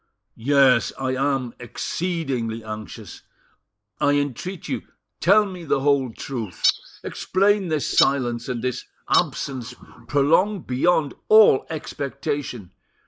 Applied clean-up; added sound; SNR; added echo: neural mask model Resemble Enhance denoiser.